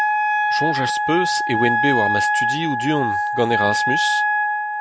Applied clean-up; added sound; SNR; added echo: none; Wind instrument, woodwind instrument; -4 dB; none.